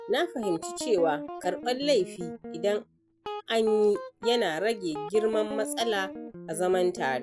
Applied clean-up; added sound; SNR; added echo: none; Guitar; 10 dB; none.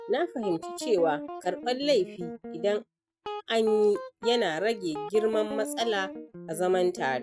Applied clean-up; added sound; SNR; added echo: neural mask model RNNoise.